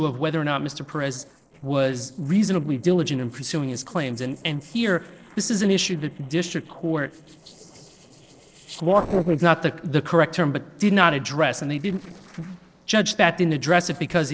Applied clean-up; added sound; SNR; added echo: neural separator model SepFormer DNS4.